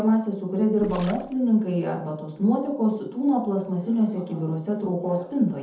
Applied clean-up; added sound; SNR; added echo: none; Gurgling; 16 dB; reverberation time 0.6 s.